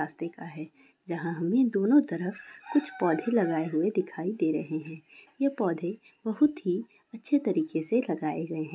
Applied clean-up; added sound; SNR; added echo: none; none; none; none.